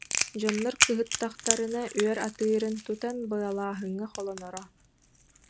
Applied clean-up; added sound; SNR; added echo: none; Crackle; 3 dB; none.